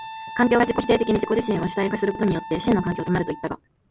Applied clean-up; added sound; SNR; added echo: none; Wind instrument, woodwind instrument; 14 dB; none.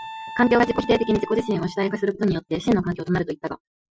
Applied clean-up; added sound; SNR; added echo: classical method Wiener filter.